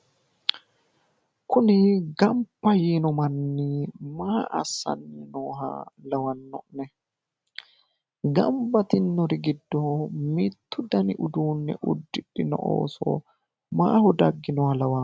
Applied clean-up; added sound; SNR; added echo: none; none; none; none.